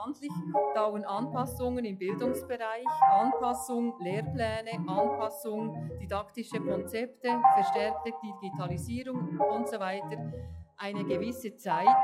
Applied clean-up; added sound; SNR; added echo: classical method log-MMSE.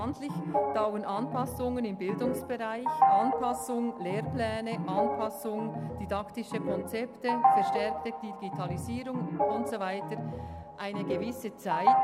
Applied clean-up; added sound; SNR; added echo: none; Organ; -3 dB; none.